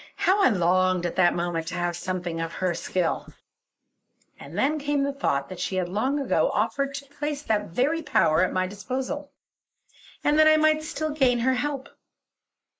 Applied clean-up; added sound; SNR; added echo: neural mask model Resemble Enhance denoiser.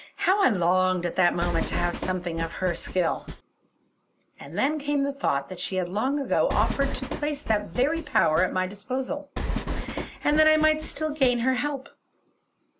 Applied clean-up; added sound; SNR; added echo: none; Train; 5 dB; none.